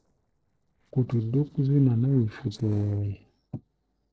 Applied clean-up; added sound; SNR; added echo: neural separator model SepFormer DNS4.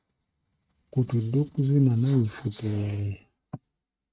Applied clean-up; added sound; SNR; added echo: neural mask model RNNoise.